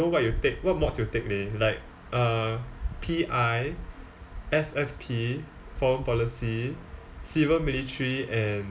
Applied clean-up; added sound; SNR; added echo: none; none; none; none.